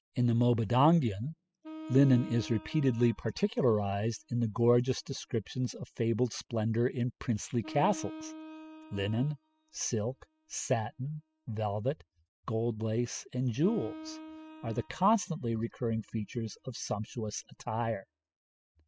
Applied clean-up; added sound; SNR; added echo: classical method spectral subtraction.